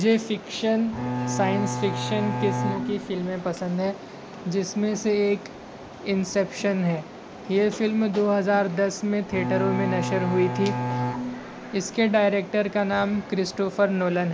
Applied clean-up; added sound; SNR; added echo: none; Bowed string instrument; 4 dB; none.